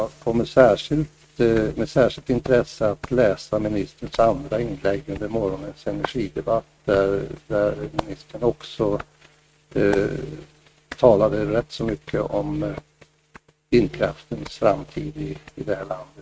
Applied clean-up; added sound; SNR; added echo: neural mask model RNNoise.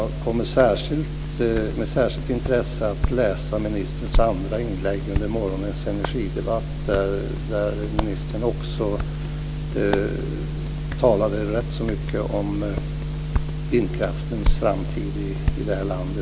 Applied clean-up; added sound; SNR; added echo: none; Hands; 7 dB; none.